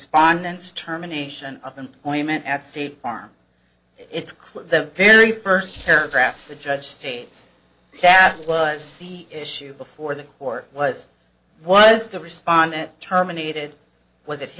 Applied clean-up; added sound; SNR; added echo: neural separator model SepFormer DNS4.